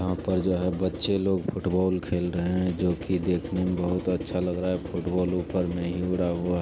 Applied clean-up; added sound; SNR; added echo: none; none; none; none.